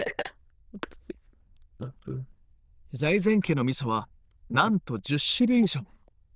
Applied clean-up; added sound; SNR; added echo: neural diffusion model UNIVERSE++.